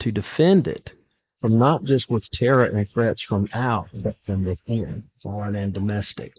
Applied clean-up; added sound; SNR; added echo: neural mask model Resemble Enhance denoiser.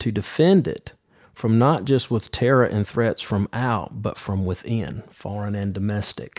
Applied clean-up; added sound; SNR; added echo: none; none; none; none.